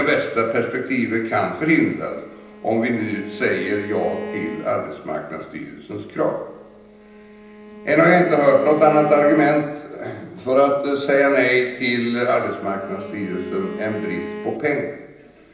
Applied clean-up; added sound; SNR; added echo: none; Bowed string instrument; 15 dB; reverberation time 0.9 s.